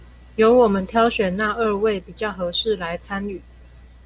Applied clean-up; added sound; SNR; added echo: none; none; none; none.